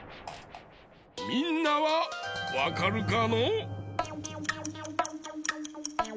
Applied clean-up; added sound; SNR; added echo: none; Fart; 18 dB; none.